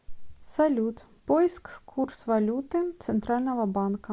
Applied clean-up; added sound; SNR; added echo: none; none; none; none.